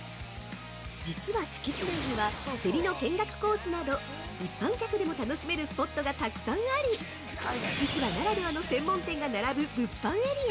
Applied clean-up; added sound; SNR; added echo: none; none; none; none.